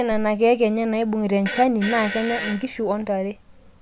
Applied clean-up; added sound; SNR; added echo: none; Fart; 10 dB; none.